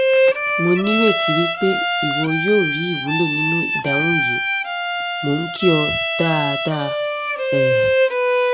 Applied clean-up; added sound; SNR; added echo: none; Bowed string instrument; -2 dB; none.